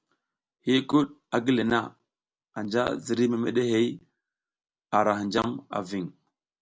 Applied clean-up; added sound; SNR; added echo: none; none; none; none.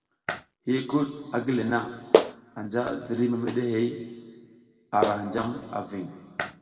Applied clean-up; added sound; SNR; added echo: none; Clapping; 3 dB; reverberation time 1.7 s.